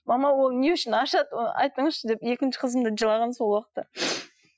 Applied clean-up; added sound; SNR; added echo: classical method Wiener filter.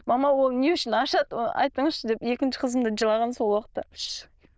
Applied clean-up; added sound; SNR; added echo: neural diffusion model UNIVERSE++.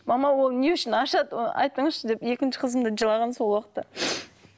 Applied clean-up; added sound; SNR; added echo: none; none; none; none.